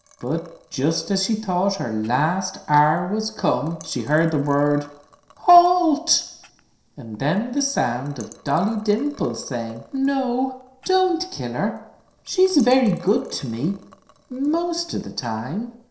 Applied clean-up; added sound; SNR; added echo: neural separator model SepFormer DNS4.